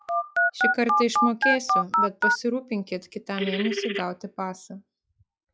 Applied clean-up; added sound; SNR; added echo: classical method log-MMSE.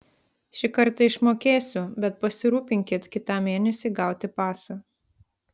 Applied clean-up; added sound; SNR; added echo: none; none; none; none.